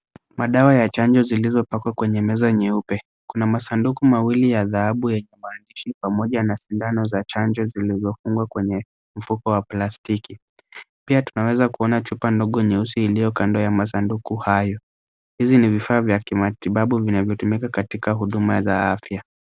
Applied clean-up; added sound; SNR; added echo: none; none; none; none.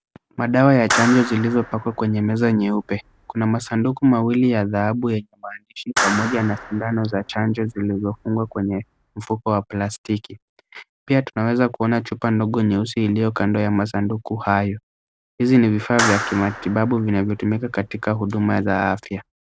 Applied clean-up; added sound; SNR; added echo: none; Clapping; 9 dB; none.